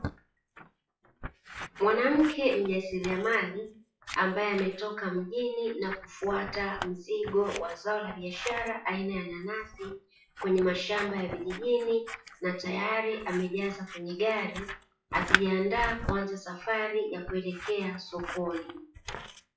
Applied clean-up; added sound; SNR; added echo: classical method WPE with log-MMSE.